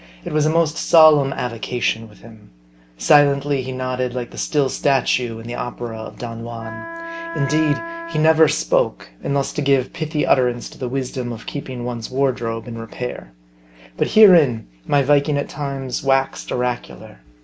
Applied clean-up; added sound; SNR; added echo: none; Wind instrument, woodwind instrument; 10 dB; none.